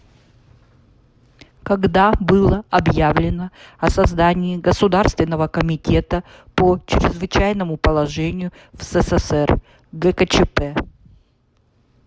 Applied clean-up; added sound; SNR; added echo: none; none; none; none.